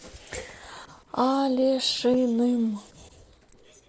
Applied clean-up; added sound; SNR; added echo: neural separator model SepFormer DNS4.